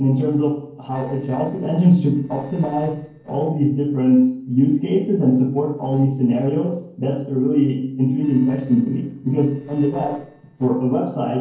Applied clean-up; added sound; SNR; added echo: neural separator model SepFormer DNS4.